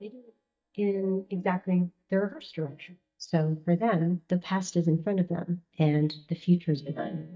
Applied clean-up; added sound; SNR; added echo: neural mask model DeepFilterNet 3.